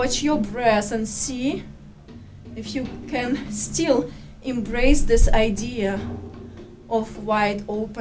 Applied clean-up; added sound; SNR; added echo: none; none; none; none.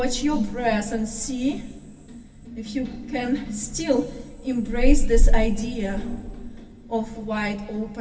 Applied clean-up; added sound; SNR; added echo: none; none; none; reverberation time 2.7 s.